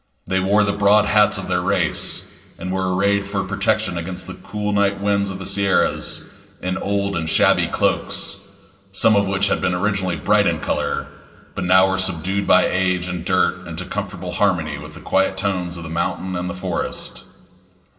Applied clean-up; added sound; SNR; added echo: none; none; none; reverberation time 1.7 s.